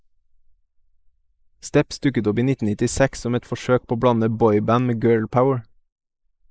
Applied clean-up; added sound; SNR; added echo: neural mask model Resemble Enhance denoiser.